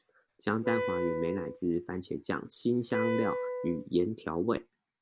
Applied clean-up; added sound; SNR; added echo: none; Wind instrument, woodwind instrument; 3 dB; none.